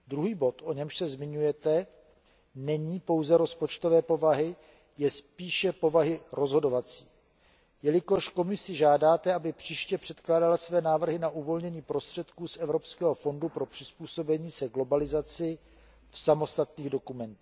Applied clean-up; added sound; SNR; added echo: none; none; none; none.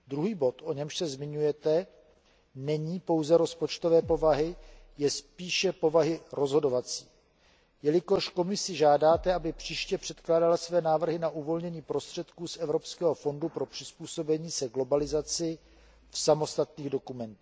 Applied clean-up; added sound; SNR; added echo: none; Bass drum; 19 dB; none.